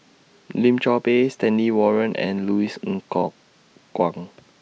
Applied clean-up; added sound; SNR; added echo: none; none; none; none.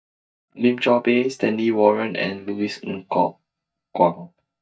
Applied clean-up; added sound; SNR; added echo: neural mask model DeepFilterNet 3.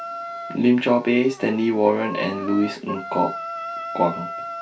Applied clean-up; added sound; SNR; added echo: none; Wind instrument, woodwind instrument; 11 dB; reverberation time 0.2 s.